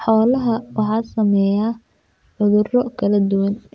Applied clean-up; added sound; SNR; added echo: none; none; none; none.